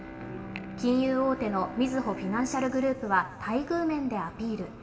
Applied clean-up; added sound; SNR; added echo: none; Bowed string instrument; 13 dB; reverberation time 1.7 s.